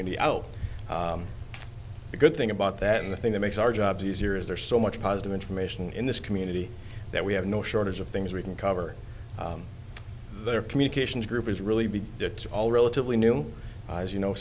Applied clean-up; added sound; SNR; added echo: none; none; none; none.